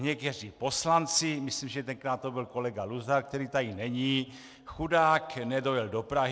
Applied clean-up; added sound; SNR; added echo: none; none; none; none.